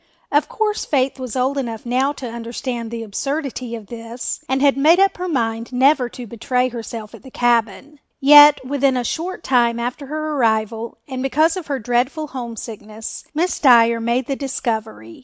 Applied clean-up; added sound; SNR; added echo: none; none; none; none.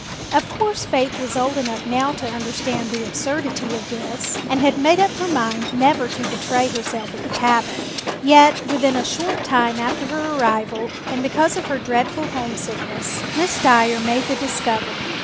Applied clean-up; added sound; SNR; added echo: none; Hiss; 7 dB; none.